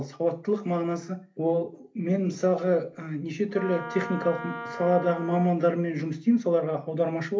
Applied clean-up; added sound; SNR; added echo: none; Wind instrument, woodwind instrument; 12 dB; reverberation time 0.3 s.